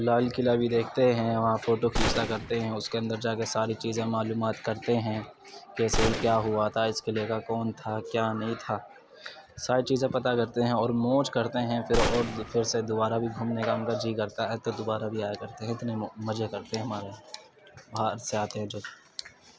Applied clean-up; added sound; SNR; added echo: none; Gunshot, gunfire; 4 dB; none.